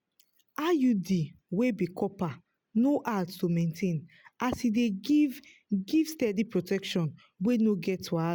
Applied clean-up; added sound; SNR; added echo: none; none; none; none.